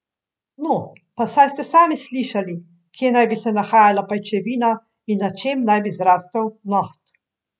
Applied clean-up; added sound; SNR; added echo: none; none; none; none.